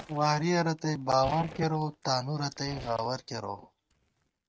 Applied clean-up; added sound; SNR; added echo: neural mask model RNNoise.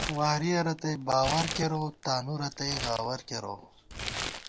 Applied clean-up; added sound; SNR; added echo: none; Crumpling, crinkling; 9 dB; none.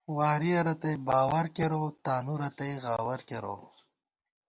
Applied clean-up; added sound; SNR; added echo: none; none; none; none.